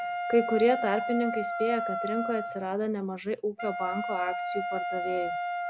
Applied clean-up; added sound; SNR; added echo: none; Wind instrument, woodwind instrument; 3 dB; none.